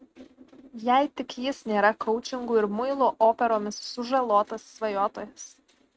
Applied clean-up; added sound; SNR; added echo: neural mask model RNNoise.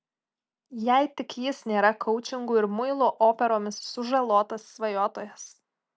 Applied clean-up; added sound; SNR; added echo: none; none; none; none.